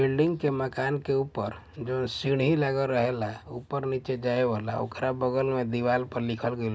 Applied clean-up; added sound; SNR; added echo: none; none; none; none.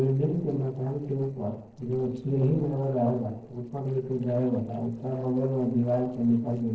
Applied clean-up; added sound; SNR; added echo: neural separator model SepFormer DNS4.